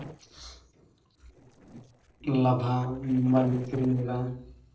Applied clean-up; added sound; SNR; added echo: neural separator model SepFormer DNS4.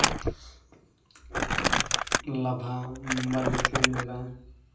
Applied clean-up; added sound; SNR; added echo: none; Crumpling, crinkling; -4 dB; reverberation time 0.6 s.